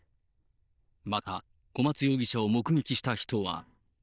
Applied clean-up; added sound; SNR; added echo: neural diffusion model UNIVERSE++.